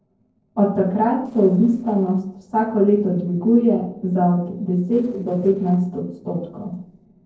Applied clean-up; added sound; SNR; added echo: neural separator model SepFormer DNS4.